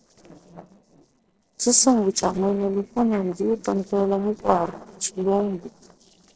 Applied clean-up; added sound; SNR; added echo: neural separator model SepFormer DNS4.